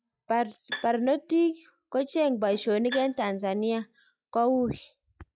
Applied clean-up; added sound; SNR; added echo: classical method log-MMSE.